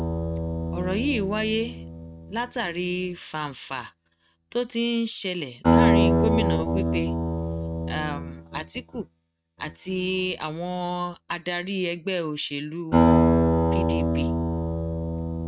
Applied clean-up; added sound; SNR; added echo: neural mask model RNNoise.